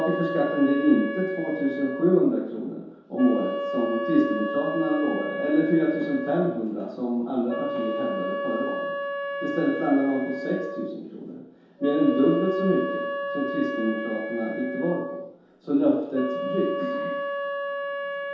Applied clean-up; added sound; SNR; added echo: none; Wind instrument, woodwind instrument; 6 dB; reverberation time 0.8 s.